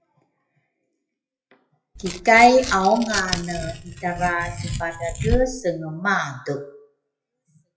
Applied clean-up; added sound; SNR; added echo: classical method WPE with log-MMSE.